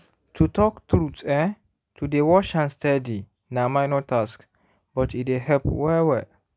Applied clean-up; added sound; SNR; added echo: none; none; none; none.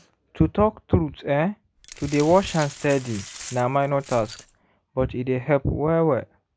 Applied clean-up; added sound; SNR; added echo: none; Glass; 12 dB; none.